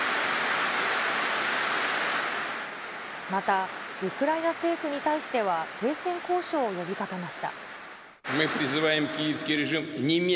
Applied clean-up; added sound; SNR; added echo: none; none; none; none.